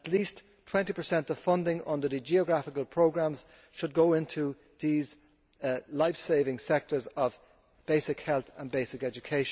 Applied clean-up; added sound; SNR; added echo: none; none; none; none.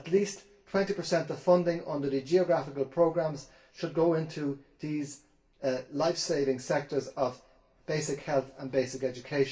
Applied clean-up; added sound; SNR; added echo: none; none; none; reverberation time 0.2 s.